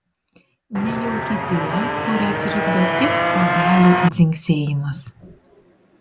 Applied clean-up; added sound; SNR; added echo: none; Motorcycle; 0 dB; none.